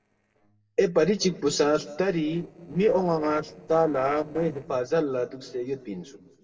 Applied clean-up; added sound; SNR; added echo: neural separator model SepFormer DNS4.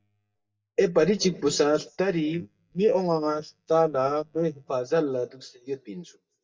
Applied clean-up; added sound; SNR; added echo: neural mask model DeepFilterNet 3.